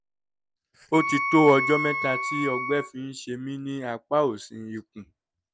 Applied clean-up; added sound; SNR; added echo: none; Wind instrument, woodwind instrument; 2 dB; none.